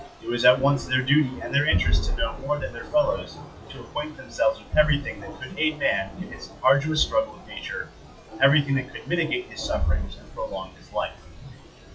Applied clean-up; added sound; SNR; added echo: classical method WPE with log-MMSE.